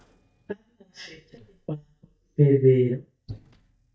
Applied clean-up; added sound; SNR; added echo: neural mask model DeepFilterNet 3.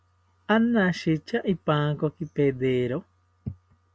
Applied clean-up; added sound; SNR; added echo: none; none; none; none.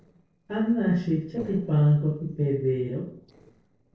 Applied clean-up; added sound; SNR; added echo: neural separator model SepFormer DNS4.